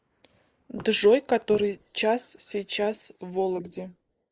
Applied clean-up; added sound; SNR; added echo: neural mask model Resemble Enhance denoiser.